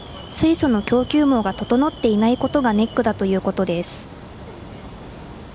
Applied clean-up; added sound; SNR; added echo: none; Alarm; 17 dB; none.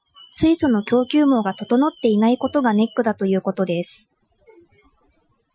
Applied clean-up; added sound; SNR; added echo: classical method Wiener filter.